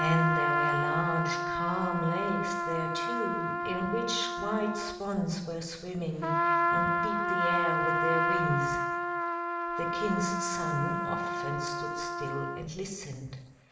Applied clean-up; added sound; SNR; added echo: none; Trumpet; -3 dB; reverberation time 1.2 s.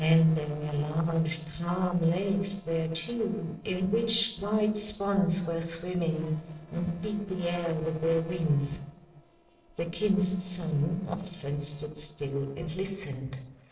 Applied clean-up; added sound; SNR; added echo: neural separator model SepFormer DNS4.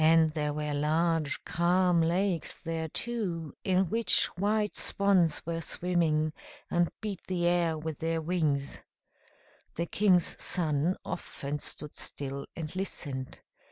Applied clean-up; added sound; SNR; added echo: none; none; none; none.